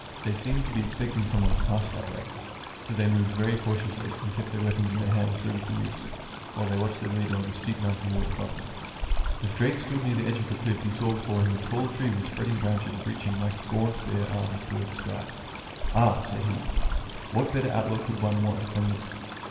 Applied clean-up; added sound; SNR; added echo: none; Stream; 6 dB; reverberation time 2.4 s.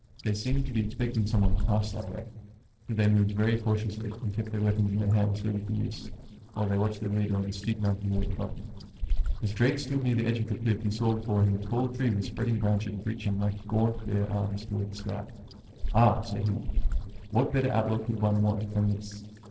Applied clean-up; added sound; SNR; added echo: neural separator model SepFormer DNS4.